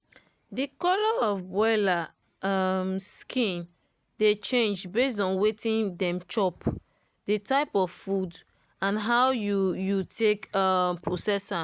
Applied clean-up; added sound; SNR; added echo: none; none; none; none.